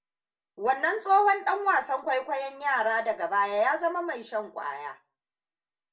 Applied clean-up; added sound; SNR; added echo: none; none; none; reverberation time 0.2 s.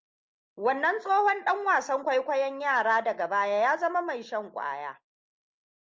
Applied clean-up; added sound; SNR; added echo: none; none; none; none.